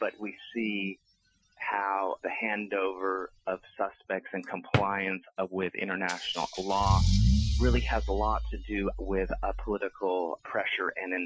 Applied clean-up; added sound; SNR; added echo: classical method Wiener filter.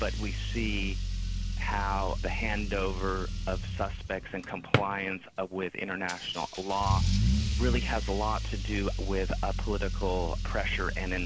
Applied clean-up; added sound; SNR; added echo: none; Drawer open or close + Engine starting / Accelerating, revving, vroom / Car; -2 dB; none.